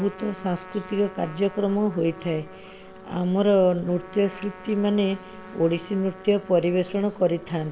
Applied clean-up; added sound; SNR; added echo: none; Trumpet; 19 dB; none.